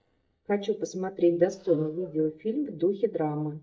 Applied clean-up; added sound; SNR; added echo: neural mask model DeepFilterNet 3.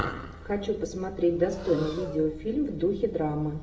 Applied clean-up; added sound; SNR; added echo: none; Breathing; 17 dB; reverberation time 0.8 s.